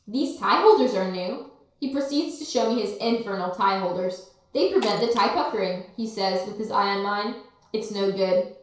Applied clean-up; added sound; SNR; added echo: neural separator model SepFormer DNS4.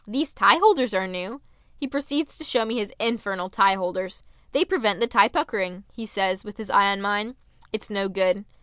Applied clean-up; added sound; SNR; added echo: none; none; none; none.